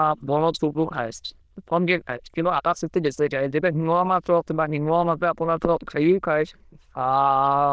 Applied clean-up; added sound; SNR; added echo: neural diffusion model UNIVERSE++.